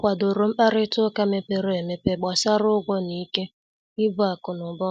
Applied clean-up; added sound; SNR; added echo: none; none; none; none.